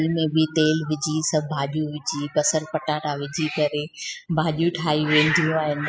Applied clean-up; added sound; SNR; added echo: classical method spectral subtraction.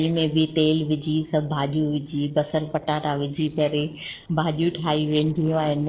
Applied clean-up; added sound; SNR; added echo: neural separator model SepFormer DNS4.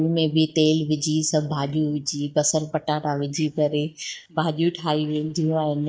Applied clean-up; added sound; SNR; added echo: neural mask model DeepFilterNet 3.